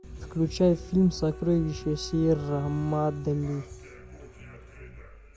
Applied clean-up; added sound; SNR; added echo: none; Wind instrument, woodwind instrument; 19 dB; none.